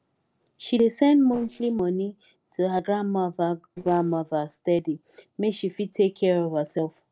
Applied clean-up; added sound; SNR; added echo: neural separator model SepFormer DNS4.